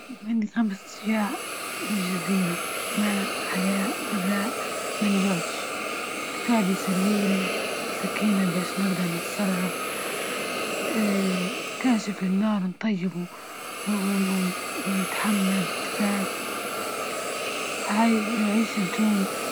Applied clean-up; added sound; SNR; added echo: none; Hiss; 4 dB; none.